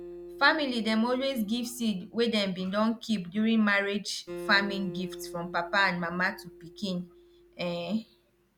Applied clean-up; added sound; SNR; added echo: none; Acoustic guitar; 16 dB; none.